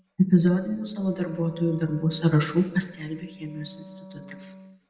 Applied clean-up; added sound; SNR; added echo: none; Wind instrument, woodwind instrument; 20 dB; reverberation time 1.0 s.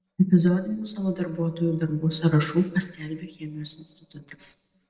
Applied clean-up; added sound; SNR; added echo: neural separator model SepFormer DNS4.